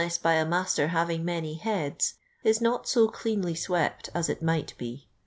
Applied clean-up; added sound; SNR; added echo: none; none; none; none.